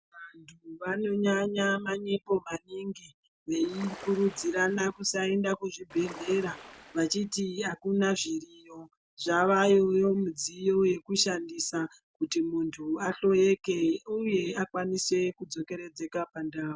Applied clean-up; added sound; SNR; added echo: none; Ocean; 18 dB; none.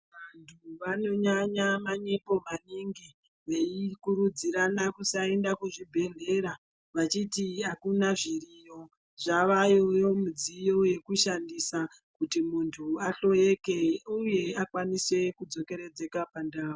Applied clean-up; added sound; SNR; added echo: none; none; none; none.